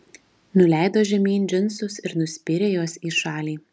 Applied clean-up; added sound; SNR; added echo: none; none; none; none.